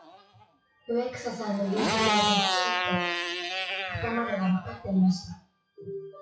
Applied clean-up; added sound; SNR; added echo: classical method WPE with log-MMSE.